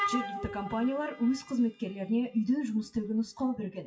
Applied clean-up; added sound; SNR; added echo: classical method WPE with log-MMSE.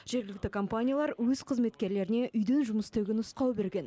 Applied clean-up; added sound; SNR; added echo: none; none; none; none.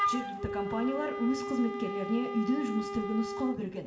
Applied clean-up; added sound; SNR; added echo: none; Wind instrument, woodwind instrument; 4 dB; reverberation time 0.8 s.